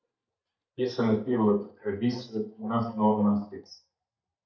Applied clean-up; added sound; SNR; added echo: neural mask model DeepFilterNet 3.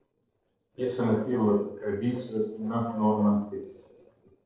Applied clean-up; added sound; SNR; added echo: neural separator model SepFormer DNS4.